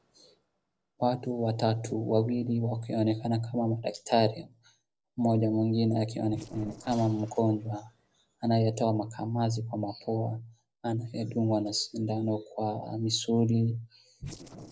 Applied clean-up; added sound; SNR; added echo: neural separator model SepFormer DNS4.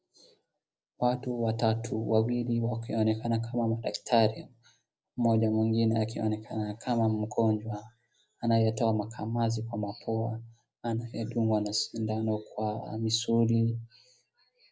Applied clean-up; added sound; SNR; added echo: none; none; none; none.